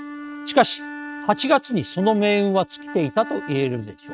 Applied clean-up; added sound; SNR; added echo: neural mask model RNNoise.